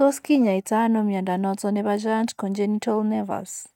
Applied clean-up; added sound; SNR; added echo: neural mask model DeepFilterNet 3.